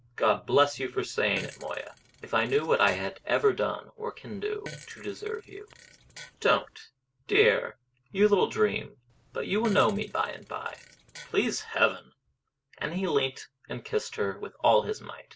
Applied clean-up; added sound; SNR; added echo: none; Fart; 20 dB; none.